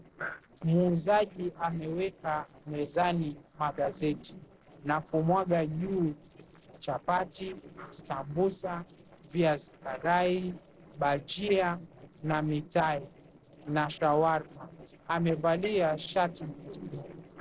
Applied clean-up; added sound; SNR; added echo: neural separator model SepFormer DNS4.